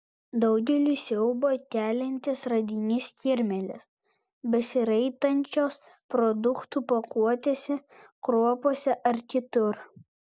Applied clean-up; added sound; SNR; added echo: none; none; none; none.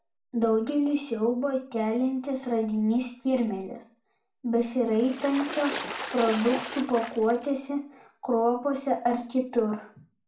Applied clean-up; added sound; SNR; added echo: none; Water / Splash, splatter; 9 dB; reverberation time 0.4 s.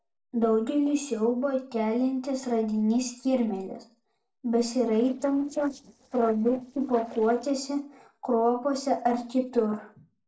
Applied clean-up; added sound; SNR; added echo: neural separator model SepFormer DNS4.